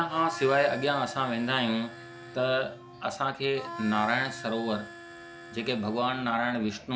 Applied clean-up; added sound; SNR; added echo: none; Harmonica; 14 dB; none.